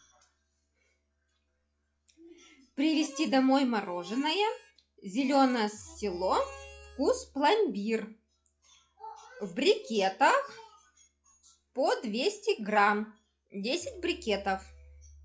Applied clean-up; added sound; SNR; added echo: classical method log-MMSE.